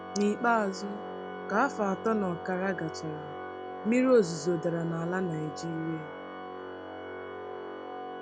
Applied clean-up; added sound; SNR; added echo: none; Organ; 9 dB; none.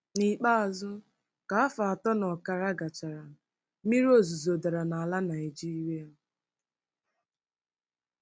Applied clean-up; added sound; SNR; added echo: none; none; none; none.